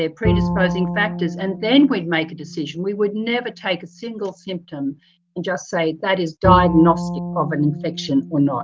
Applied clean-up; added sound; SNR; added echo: none; Bowed string instrument; 6 dB; none.